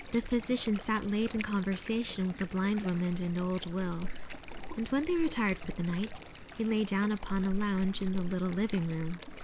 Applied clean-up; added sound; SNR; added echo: none; Stream; 8 dB; none.